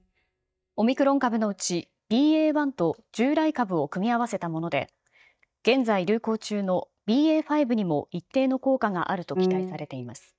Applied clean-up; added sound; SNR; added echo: neural mask model DeepFilterNet 3.